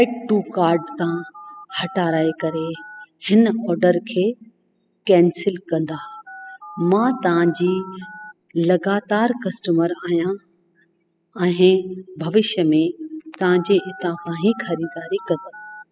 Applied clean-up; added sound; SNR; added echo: classical method spectral subtraction.